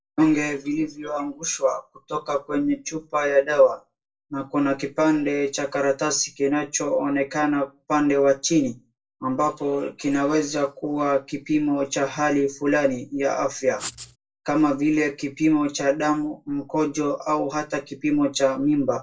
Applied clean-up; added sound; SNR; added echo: neural separator model SepFormer DNS4.